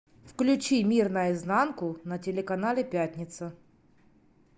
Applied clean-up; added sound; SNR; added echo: none; none; none; none.